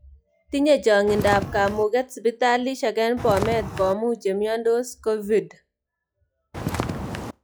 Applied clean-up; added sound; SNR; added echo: classical method log-MMSE.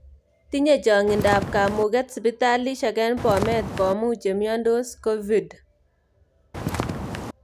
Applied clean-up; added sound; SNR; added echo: none; Walk, footsteps; 5 dB; none.